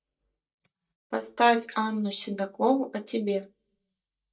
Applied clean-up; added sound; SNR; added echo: neural mask model DeepFilterNet 3.